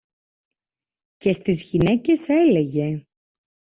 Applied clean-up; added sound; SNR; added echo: none; none; none; none.